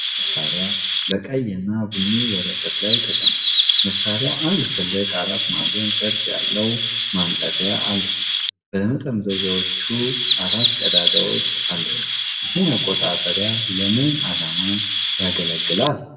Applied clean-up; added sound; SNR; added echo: none; Chirp, tweet; -4 dB; reverberation time 0.6 s.